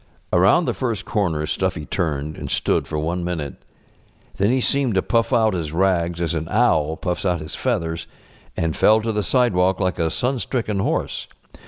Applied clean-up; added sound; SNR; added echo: none; none; none; none.